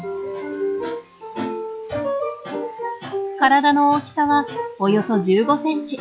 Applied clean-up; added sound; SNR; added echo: classical method log-MMSE.